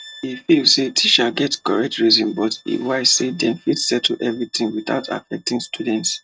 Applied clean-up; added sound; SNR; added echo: neural mask model RNNoise.